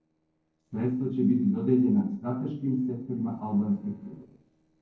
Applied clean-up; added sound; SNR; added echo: neural separator model SepFormer DNS4.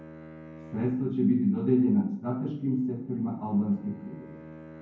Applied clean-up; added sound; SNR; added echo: none; Bowed string instrument; 19 dB; reverberation time 0.9 s.